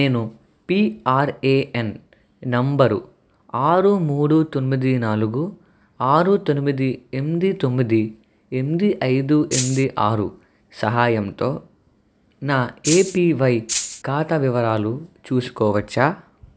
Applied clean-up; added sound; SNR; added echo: none; Rattle (instrument); 4 dB; none.